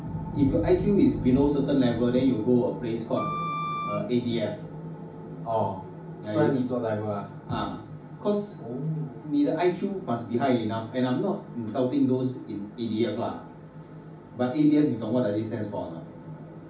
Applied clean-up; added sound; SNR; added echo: none; Wind instrument, woodwind instrument; 7 dB; reverberation time 0.4 s.